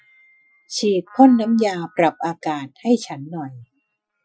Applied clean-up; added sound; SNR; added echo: classical method Wiener filter.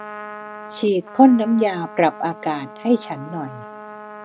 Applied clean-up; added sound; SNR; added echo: none; Trumpet; 16 dB; none.